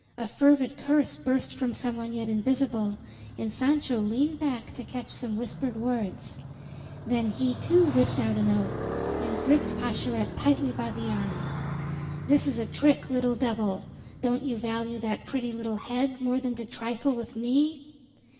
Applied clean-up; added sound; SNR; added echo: none; Motorcycle; 10 dB; reverberation time 2.4 s.